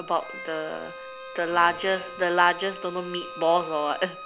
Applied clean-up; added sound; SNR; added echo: none; Bowed string instrument + Bowed string instrument; 13 dB; none.